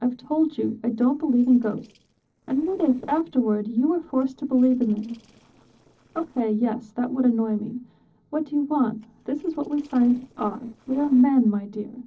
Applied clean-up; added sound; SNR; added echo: neural separator model SepFormer DNS4.